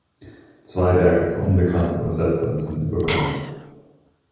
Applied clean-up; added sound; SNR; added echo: none; Liquid; 13 dB; reverberation time 1.2 s.